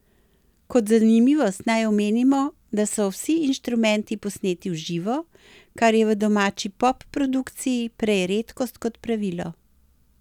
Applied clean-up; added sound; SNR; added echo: none; none; none; none.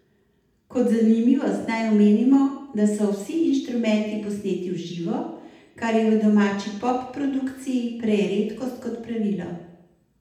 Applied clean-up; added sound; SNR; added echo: none; none; none; reverberation time 0.8 s.